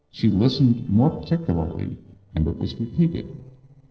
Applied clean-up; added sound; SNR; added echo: neural separator model SepFormer DNS4.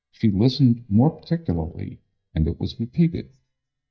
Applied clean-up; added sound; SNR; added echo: neural mask model DeepFilterNet 3.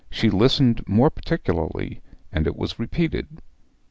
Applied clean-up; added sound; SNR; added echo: none; none; none; none.